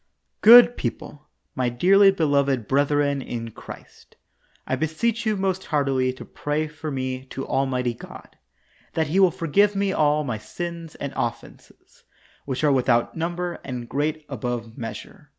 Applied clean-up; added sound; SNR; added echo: none; none; none; none.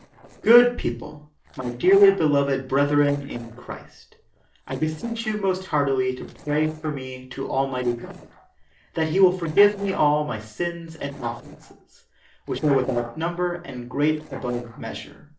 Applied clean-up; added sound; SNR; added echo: neural separator model SepFormer DNS4.